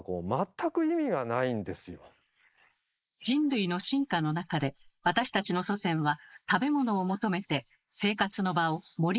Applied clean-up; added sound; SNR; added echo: neural mask model Resemble Enhance denoiser.